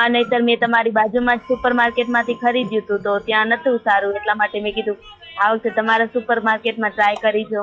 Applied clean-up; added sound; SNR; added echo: classical method log-MMSE.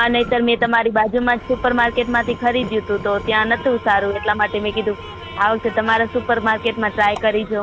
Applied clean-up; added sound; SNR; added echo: none; Engine / Tools + Train; 14 dB; none.